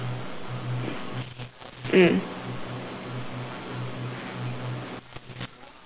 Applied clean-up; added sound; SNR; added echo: none; none; none; none.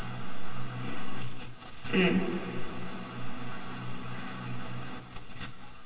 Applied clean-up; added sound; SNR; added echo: none; none; none; reverberation time 2.4 s.